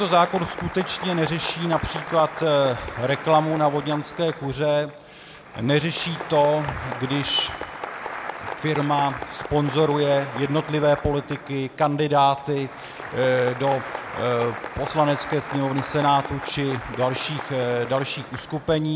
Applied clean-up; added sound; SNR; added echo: none; Applause; 11 dB; none.